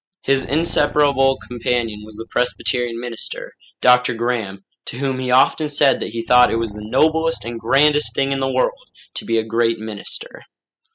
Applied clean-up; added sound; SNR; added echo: classical method spectral subtraction.